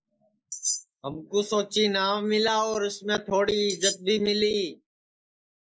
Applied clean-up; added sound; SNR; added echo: neural mask model Resemble Enhance denoiser.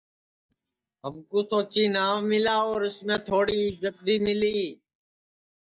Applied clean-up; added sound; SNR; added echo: neural mask model DeepFilterNet 3.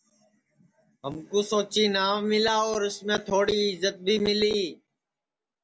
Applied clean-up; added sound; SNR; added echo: none; none; none; none.